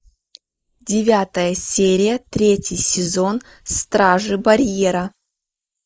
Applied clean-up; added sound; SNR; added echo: neural mask model Resemble Enhance denoiser.